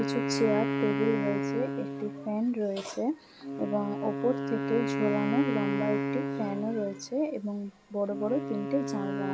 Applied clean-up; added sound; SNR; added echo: none; Wind instrument, woodwind instrument; 1 dB; none.